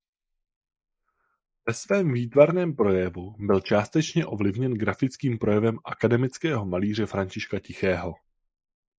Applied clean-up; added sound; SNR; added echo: neural mask model Resemble Enhance denoiser.